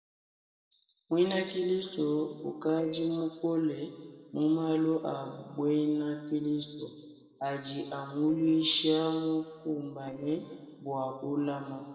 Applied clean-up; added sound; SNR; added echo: neural separator model SepFormer DNS4.